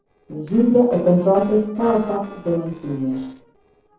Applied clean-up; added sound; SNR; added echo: neural separator model SepFormer DNS4.